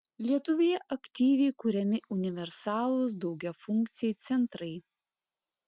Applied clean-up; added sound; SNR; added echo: none; none; none; none.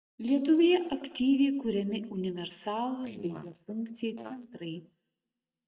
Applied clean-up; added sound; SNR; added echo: neural mask model DeepFilterNet 3.